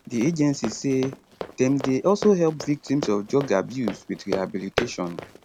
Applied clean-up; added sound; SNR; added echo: none; Run; 11 dB; none.